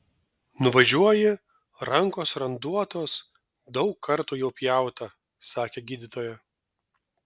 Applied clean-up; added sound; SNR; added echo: none; none; none; none.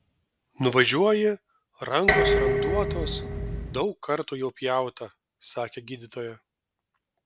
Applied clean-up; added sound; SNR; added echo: none; Dishes, pots, and pans; -2 dB; none.